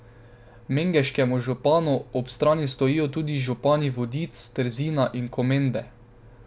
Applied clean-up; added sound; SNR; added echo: none; none; none; none.